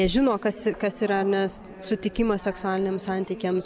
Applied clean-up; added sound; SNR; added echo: none; none; none; none.